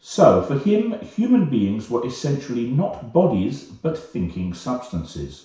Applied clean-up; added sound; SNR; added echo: none; none; none; reverberation time 0.6 s.